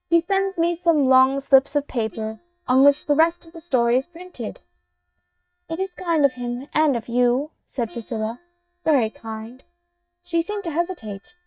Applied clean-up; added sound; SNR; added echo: neural mask model DeepFilterNet 3.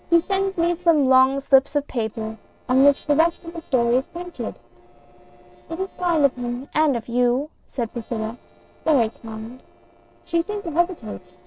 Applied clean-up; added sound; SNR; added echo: neural separator model SepFormer DNS4.